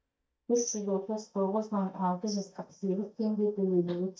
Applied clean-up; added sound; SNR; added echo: neural mask model DeepFilterNet 3.